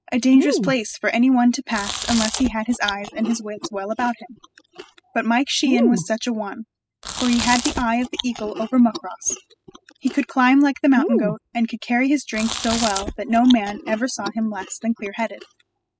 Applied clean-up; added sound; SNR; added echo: classical method spectral subtraction.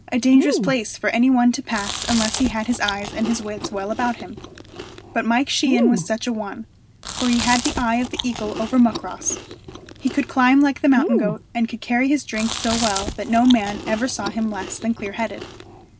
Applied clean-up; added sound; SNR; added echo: none; Chewing, mastication; 8 dB; none.